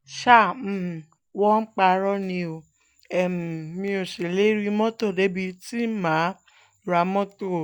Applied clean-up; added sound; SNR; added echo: none; none; none; none.